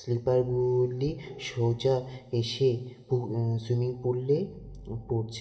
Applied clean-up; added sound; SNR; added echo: none; none; none; reverberation time 2.6 s.